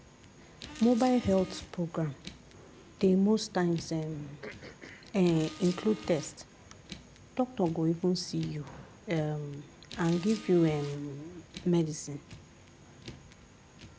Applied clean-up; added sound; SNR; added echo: none; Cough + Car; 17 dB; none.